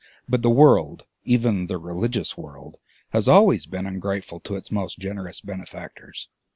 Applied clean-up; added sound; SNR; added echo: none; none; none; none.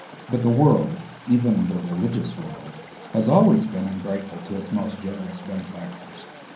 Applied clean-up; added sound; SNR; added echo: none; Chatter / Stream; 19 dB; reverberation time 0.6 s.